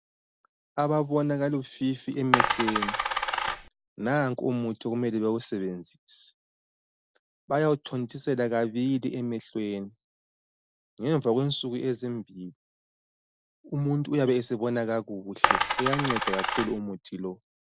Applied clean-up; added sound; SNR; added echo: none; Coin (dropping); -3 dB; none.